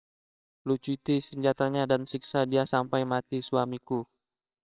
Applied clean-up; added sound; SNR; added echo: neural separator model SepFormer WHAMR!.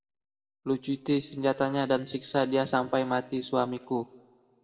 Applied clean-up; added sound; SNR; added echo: neural separator model SepFormer DNS4.